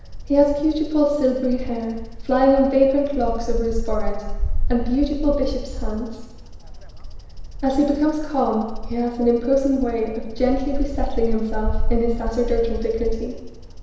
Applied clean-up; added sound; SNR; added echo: none; Bird vocalization, bird call, bird song; 3 dB; reverberation time 1.0 s.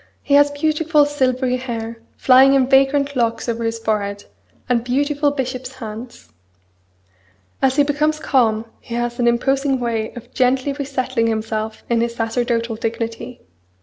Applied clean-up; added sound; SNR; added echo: none; none; none; none.